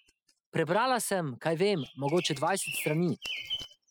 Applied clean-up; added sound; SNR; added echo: classical method spectral subtraction.